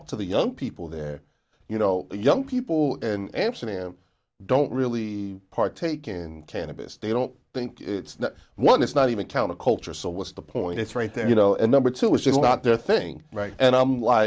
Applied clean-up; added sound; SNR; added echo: none; none; none; none.